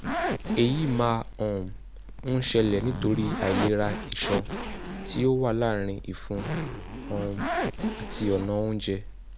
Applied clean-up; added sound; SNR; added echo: none; Zipper (clothing); 5 dB; none.